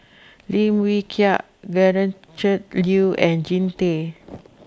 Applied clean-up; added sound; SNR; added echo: none; none; none; none.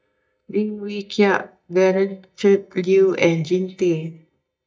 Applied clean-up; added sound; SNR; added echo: neural mask model DeepFilterNet 3.